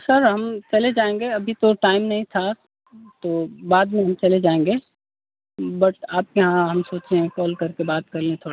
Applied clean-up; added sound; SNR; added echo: none; none; none; none.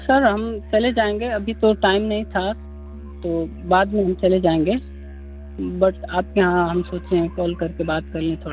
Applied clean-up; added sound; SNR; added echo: none; Musical instrument; 15 dB; none.